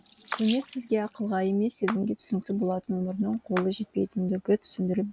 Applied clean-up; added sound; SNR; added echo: none; Clapping + Sink (filling or washing) / Water tap, faucet; 14 dB; none.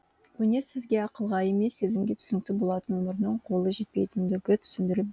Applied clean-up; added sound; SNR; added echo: none; none; none; none.